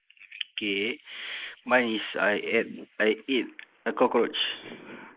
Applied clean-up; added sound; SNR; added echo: neural mask model Resemble Enhance denoiser.